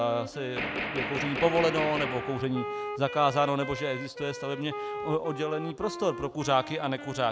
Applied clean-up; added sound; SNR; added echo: none; Wind instrument, woodwind instrument + Gunshot, gunfire; 6 dB; none.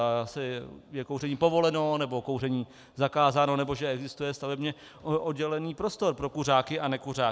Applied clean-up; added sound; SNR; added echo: none; none; none; none.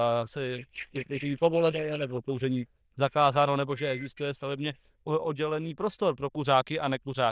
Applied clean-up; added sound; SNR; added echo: neural diffusion model UNIVERSE++.